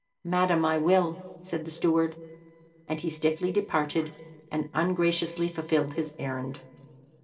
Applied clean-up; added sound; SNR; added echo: neural separator model SepFormer DNS4.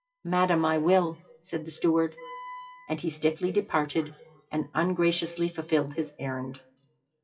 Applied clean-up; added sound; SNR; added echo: classical method WPE with log-MMSE.